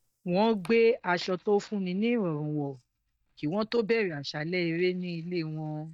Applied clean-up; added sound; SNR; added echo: neural mask model DeepFilterNet 3.